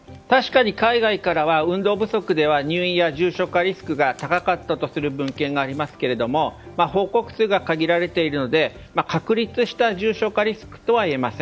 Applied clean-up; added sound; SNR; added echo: none; none; none; none.